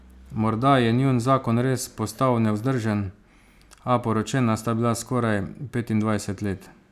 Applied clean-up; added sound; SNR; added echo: none; none; none; none.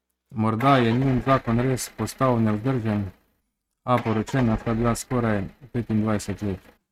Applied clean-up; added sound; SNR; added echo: neural mask model RNNoise.